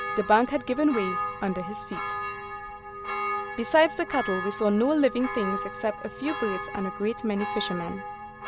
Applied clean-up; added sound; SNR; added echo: none; Church bell; 7 dB; none.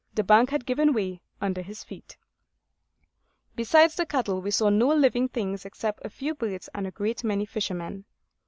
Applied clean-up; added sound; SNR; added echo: none; none; none; none.